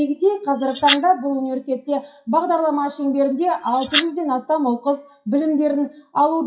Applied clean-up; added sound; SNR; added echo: classical method WPE with log-MMSE.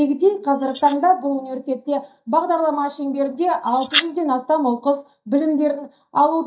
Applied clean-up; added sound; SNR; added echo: neural mask model DeepFilterNet 3.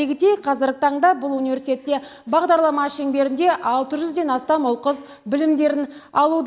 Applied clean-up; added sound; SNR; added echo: none; none; none; none.